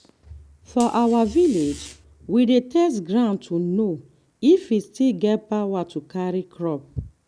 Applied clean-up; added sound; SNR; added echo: none; Buzz; 20 dB; none.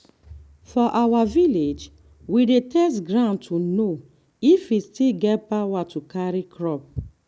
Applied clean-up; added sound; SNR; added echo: none; none; none; none.